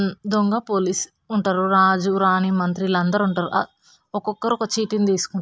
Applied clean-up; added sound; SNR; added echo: none; none; none; none.